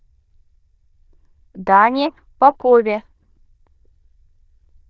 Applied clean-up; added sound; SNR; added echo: neural diffusion model UNIVERSE++.